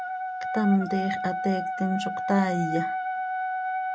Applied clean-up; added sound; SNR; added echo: none; Wind instrument, woodwind instrument; 2 dB; none.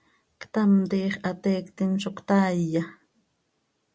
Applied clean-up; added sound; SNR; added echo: none; none; none; none.